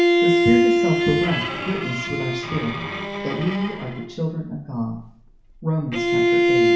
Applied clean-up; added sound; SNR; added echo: none; Bowed string instrument; -4 dB; reverberation time 0.6 s.